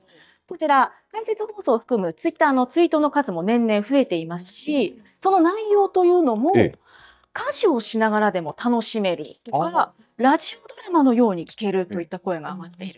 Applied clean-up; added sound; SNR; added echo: neural mask model DeepFilterNet 3.